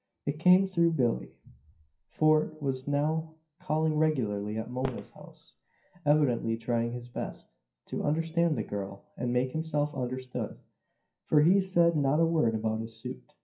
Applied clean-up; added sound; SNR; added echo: classical method WPE with log-MMSE.